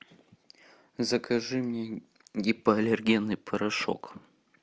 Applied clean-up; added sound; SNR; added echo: none; none; none; none.